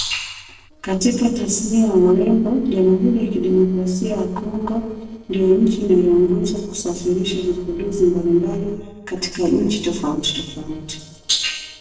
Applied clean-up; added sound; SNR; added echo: neural separator model SepFormer DNS4.